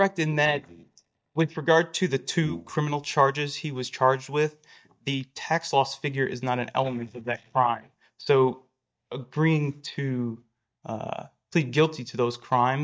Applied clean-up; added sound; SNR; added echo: neural mask model DeepFilterNet 3.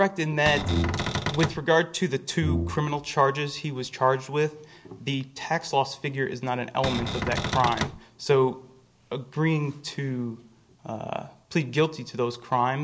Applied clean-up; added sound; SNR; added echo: none; Cupboard open or close + Brass instrument; 2 dB; none.